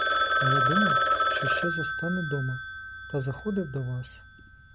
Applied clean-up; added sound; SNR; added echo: none; Telephone; -4 dB; none.